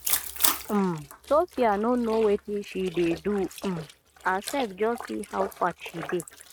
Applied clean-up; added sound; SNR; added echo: neural mask model RNNoise.